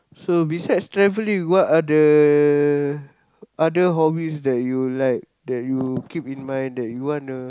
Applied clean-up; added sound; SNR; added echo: none; none; none; none.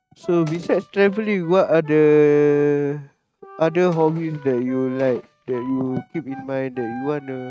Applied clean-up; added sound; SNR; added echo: neural mask model RNNoise.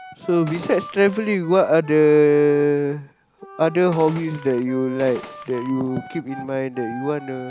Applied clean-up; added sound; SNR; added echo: none; Wind instrument, woodwind instrument + Gunshot, gunfire; 18 dB; none.